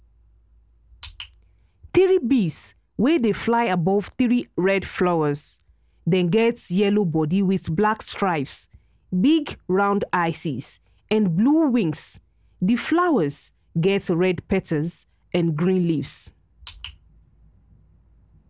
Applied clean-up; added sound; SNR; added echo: none; none; none; none.